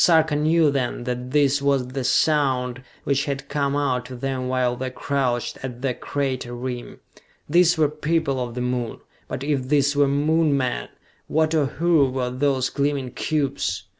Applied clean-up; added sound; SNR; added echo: none; none; none; none.